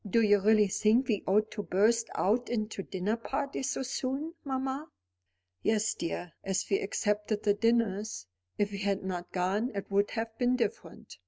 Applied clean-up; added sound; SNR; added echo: none; none; none; none.